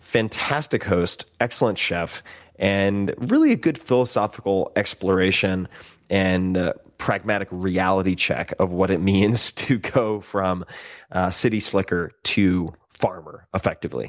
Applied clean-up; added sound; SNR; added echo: none; none; none; none.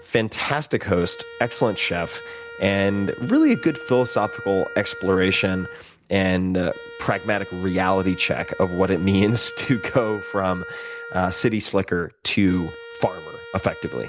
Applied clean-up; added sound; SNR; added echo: none; Wind instrument, woodwind instrument; 15 dB; none.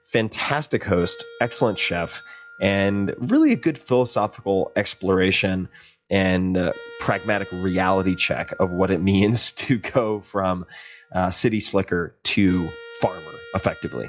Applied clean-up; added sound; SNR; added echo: classical method log-MMSE.